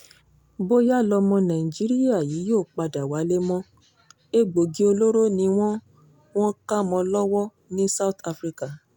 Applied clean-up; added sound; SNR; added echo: none; none; none; none.